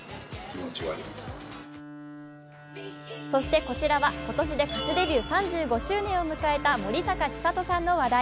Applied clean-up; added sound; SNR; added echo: none; Bowed string instrument; 15 dB; none.